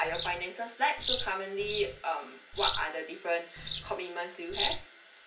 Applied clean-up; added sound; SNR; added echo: none; Bird vocalization, bird call, bird song; -4 dB; reverberation time 0.3 s.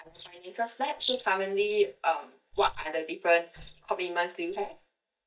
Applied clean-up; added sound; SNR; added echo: neural mask model DeepFilterNet 3.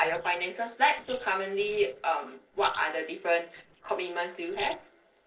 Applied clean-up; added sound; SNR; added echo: neural separator model SepFormer DNS4.